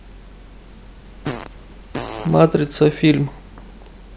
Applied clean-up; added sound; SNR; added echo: none; Fart; 11 dB; none.